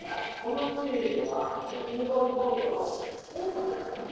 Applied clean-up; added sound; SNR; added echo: neural separator model SepFormer DNS4.